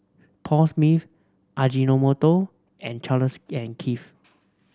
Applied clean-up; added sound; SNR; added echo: none; none; none; none.